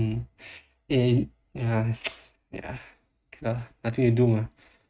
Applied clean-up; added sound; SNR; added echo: neural mask model RNNoise.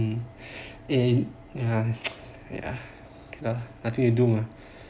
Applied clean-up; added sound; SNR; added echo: none; none; none; none.